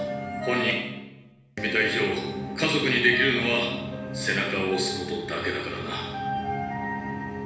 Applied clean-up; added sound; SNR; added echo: none; Bowed string instrument; 11 dB; reverberation time 1.1 s.